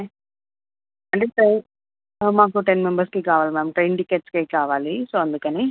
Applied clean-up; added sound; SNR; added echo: none; none; none; none.